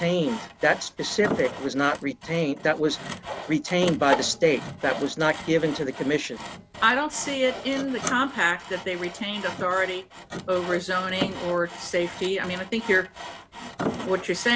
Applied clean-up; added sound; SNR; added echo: none; Sawing; 10 dB; none.